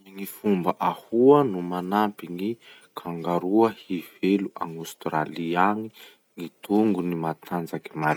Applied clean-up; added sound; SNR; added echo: none; none; none; none.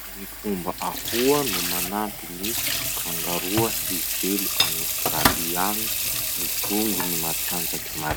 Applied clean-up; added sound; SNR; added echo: none; Sink (filling or washing) / Water tap, faucet; -3 dB; none.